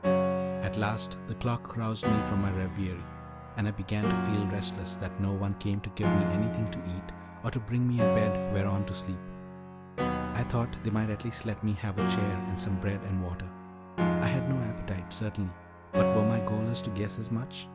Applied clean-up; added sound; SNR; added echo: none; Piano; 1 dB; none.